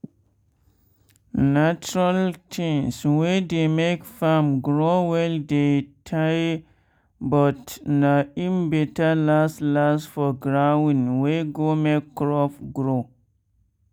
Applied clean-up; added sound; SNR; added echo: none; none; none; none.